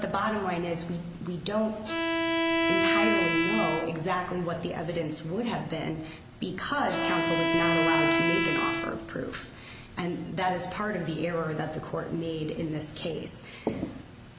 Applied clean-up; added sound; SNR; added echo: none; Bowed string instrument; -3 dB; none.